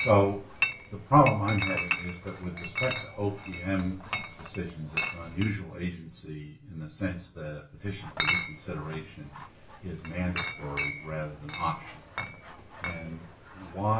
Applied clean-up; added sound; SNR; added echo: none; Chatter / Chink, clink; 6 dB; reverberation time 0.3 s.